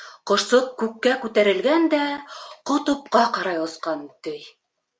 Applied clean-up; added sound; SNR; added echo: none; none; none; none.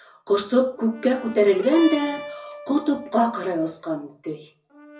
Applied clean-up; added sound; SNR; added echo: none; Brass instrument; 16 dB; reverberation time 0.4 s.